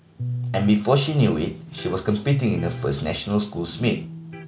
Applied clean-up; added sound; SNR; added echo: none; Electric guitar; 10 dB; none.